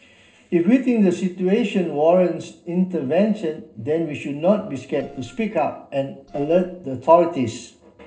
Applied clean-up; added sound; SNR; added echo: neural separator model SepFormer DNS4.